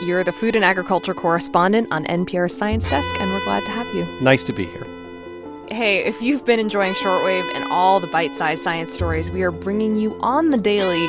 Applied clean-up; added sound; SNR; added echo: none; Bowed string instrument + Bowed string instrument; 11 dB; none.